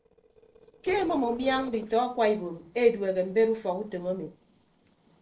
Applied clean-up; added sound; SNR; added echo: neural separator model SepFormer DNS4.